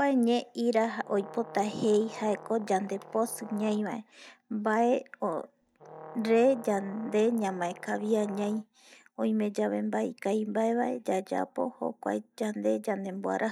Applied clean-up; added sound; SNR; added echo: none; Brass instrument; 17 dB; none.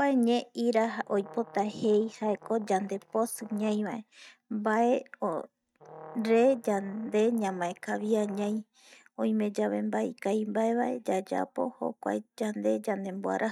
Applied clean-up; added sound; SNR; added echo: neural mask model RNNoise.